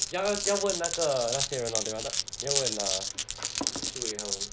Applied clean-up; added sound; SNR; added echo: none; Glass; 0 dB; none.